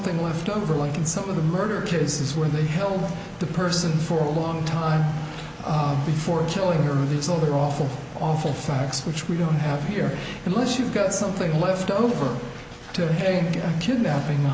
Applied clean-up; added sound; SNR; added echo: none; none; none; none.